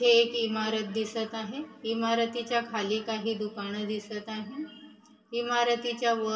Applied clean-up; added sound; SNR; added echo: none; none; none; reverberation time 2.9 s.